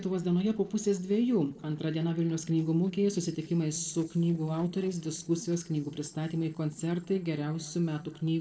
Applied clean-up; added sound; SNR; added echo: neural separator model SepFormer DNS4.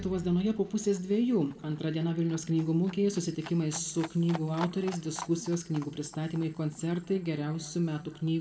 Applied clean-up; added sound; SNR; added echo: none; Livestock, farm animals, working animals; 19 dB; reverberation time 1.4 s.